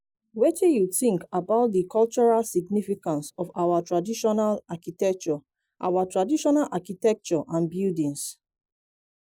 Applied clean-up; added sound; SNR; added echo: neural mask model Resemble Enhance denoiser.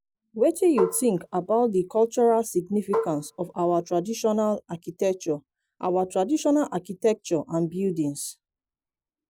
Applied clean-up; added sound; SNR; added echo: none; Marimba, xylophone; 7 dB; none.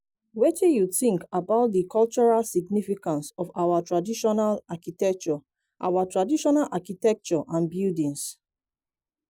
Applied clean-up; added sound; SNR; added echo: none; none; none; none.